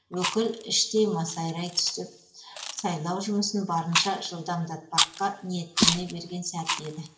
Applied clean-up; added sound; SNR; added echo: none; Chewing, mastication; 3 dB; reverberation time 1.5 s.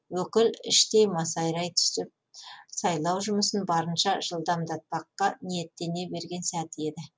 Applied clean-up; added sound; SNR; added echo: none; none; none; none.